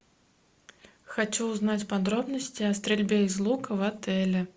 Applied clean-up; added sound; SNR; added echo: none; none; none; none.